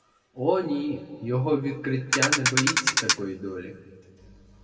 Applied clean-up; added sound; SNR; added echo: none; Ratchet, pawl; -5 dB; reverberation time 1.7 s.